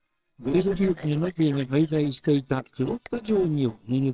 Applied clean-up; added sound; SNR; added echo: neural separator model SepFormer WHAMR!.